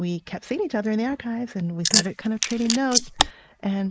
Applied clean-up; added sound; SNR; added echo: neural mask model Resemble Enhance denoiser.